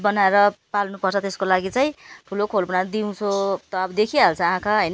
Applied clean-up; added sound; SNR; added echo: none; none; none; none.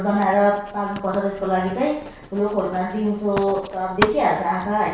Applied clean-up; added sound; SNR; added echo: none; Writing; 12 dB; reverberation time 0.6 s.